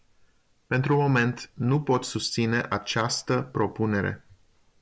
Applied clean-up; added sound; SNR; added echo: none; none; none; none.